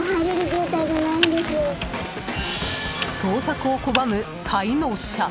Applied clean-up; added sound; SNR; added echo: none; Computer keyboard; 11 dB; none.